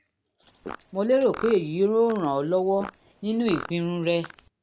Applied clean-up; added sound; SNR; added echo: none; Fart + Coin (dropping); 16 dB; none.